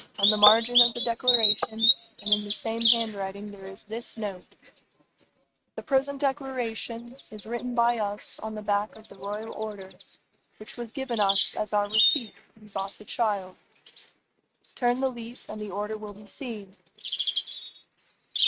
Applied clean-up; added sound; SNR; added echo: neural mask model RNNoise.